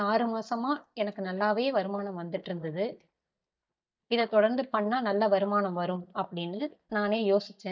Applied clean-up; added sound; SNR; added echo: neural mask model DeepFilterNet 3.